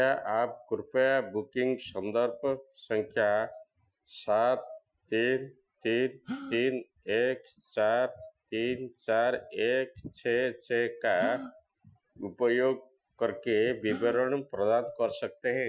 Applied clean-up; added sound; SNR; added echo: classical method Wiener filter.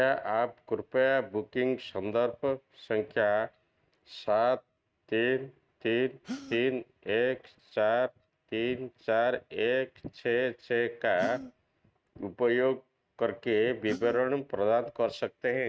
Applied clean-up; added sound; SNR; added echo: neural mask model RNNoise.